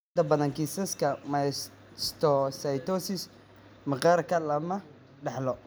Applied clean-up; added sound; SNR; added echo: none; none; none; none.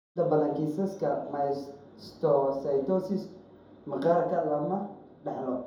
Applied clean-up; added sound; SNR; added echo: none; none; none; reverberation time 2.6 s.